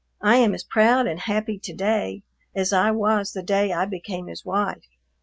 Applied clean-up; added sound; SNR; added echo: none; none; none; none.